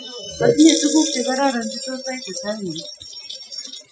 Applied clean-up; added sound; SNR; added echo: classical method Wiener filter.